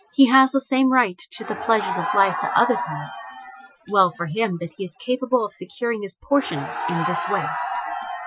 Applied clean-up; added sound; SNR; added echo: classical method Wiener filter.